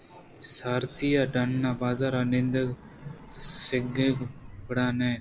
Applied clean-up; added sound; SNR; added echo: none; Aircraft + Keys jangling; 18 dB; none.